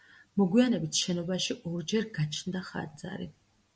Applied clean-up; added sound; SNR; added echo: none; none; none; none.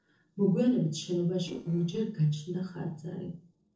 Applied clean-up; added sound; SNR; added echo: neural separator model SepFormer DNS4.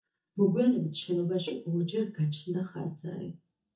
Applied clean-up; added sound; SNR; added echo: neural mask model DeepFilterNet 3.